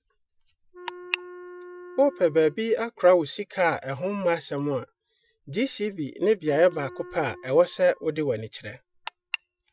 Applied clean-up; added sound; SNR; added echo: classical method Wiener filter.